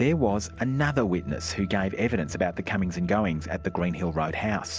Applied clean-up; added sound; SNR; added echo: none; none; none; none.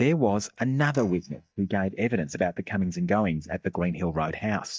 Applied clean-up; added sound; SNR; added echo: neural mask model DeepFilterNet 3.